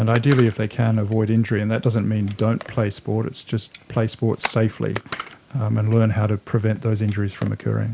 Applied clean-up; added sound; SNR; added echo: none; Camera; 18 dB; none.